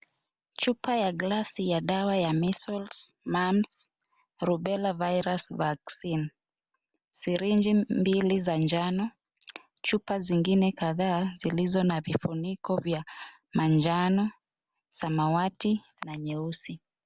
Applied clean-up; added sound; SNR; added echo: none; none; none; none.